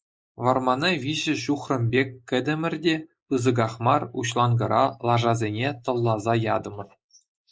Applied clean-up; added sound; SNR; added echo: neural mask model Resemble Enhance denoiser.